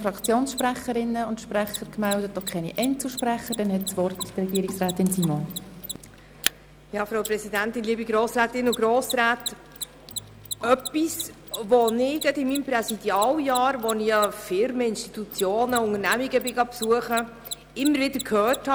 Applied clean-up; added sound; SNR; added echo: none; Mechanisms; 13 dB; none.